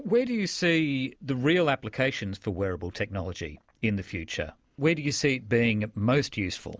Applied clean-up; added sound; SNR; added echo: none; none; none; none.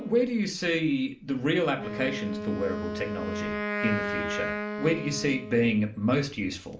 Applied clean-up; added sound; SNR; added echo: none; Wind instrument, woodwind instrument; 7 dB; reverberation time 0.4 s.